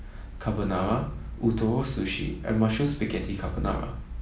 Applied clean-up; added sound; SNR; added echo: none; none; none; none.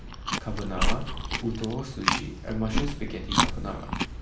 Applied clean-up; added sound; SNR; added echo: none; Chewing, mastication; -4 dB; none.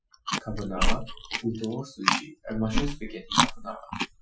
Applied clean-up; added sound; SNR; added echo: classical method Wiener filter.